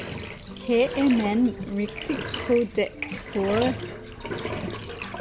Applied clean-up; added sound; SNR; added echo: none; Bathtub (filling or washing); 8 dB; none.